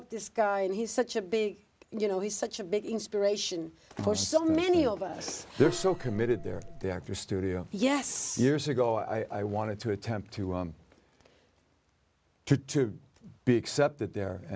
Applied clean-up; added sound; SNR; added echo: none; Gong; 7 dB; none.